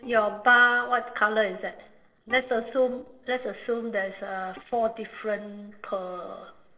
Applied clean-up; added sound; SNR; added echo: neural separator model SepFormer DNS4.